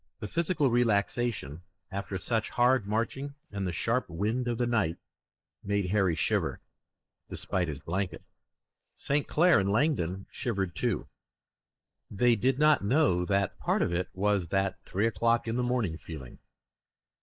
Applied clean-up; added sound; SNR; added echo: neural mask model Resemble Enhance denoiser.